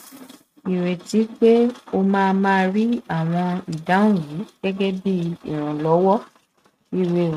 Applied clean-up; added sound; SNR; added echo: neural mask model RNNoise.